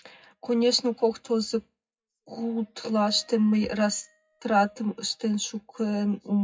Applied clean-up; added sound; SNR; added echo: classical method WPE with log-MMSE.